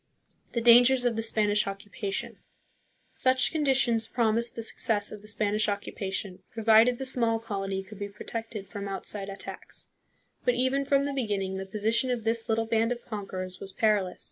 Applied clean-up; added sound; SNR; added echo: neural mask model Resemble Enhance denoiser.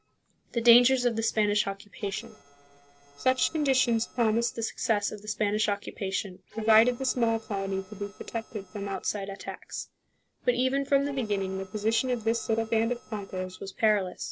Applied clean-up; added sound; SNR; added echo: neural separator model SepFormer DNS4.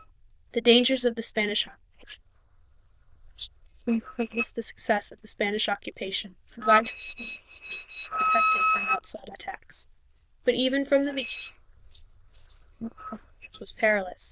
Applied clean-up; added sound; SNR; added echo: neural diffusion model UNIVERSE++.